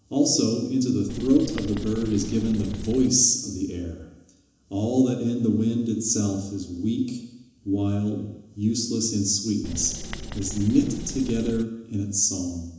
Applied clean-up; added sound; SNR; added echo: none; Writing; 10 dB; reverberation time 1.0 s.